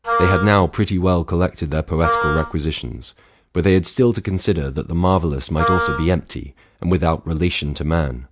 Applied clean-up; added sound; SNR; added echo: none; Wind instrument, woodwind instrument; 4 dB; none.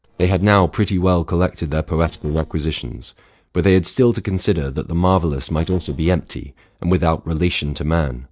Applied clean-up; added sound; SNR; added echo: neural separator model SepFormer DNS4.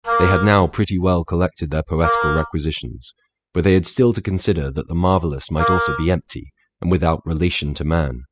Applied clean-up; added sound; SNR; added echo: classical method spectral subtraction.